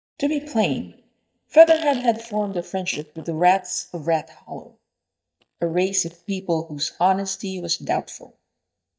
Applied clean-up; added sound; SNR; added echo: neural mask model DeepFilterNet 3.